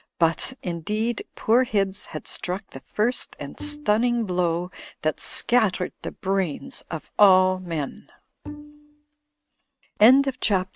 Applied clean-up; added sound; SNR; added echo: neural mask model RNNoise.